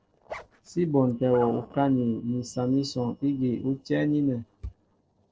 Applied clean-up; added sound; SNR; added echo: neural separator model SepFormer DNS4.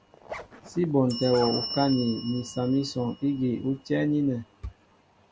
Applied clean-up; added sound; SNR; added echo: none; Bell + Zipper (clothing); 13 dB; none.